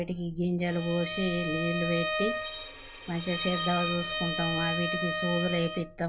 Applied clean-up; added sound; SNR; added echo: none; Bowed string instrument; 3 dB; none.